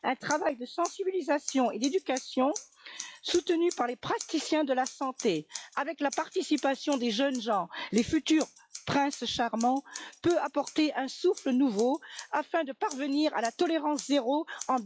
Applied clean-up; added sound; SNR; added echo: classical method log-MMSE.